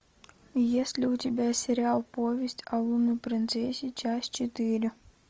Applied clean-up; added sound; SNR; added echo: none; none; none; none.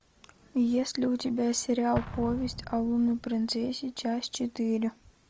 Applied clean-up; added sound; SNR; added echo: none; Explosion; 15 dB; none.